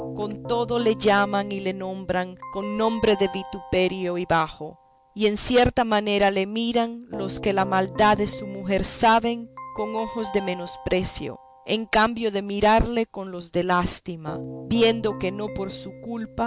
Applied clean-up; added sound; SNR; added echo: none; Keyboard (musical); 14 dB; none.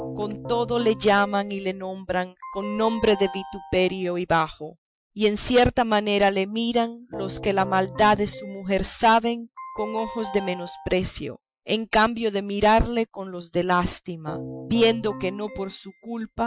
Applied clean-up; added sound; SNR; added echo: classical method Wiener filter.